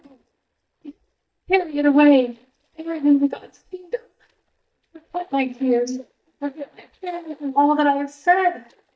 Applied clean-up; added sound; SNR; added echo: neural mask model DeepFilterNet 3.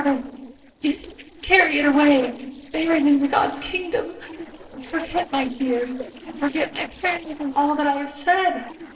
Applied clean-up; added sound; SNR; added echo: neural separator model SepFormer DNS4.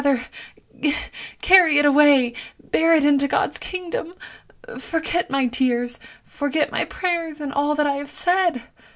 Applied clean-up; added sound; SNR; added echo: none; none; none; none.